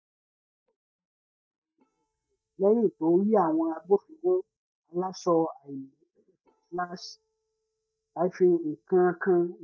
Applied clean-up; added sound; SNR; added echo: neural mask model DeepFilterNet 3.